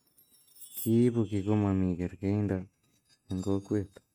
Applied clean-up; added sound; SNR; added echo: neural mask model RNNoise.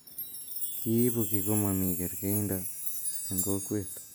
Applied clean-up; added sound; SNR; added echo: none; Chime; 2 dB; none.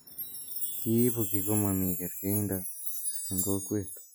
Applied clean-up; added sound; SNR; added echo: classical method Wiener filter.